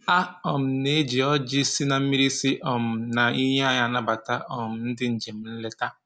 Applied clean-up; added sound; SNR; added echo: none; none; none; none.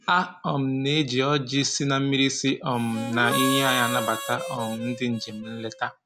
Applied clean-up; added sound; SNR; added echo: none; Harmonica; 6 dB; none.